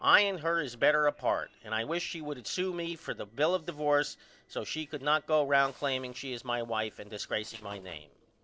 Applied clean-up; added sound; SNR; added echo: neural separator model SepFormer DNS4.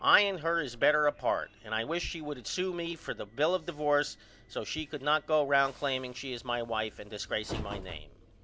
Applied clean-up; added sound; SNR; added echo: none; Train; 18 dB; none.